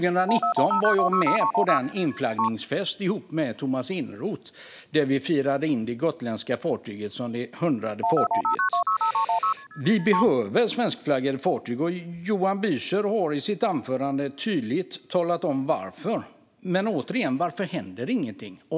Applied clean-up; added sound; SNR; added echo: none; Telephone; -1 dB; none.